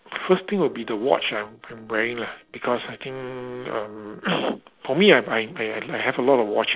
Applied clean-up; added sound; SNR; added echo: neural separator model SepFormer DNS4.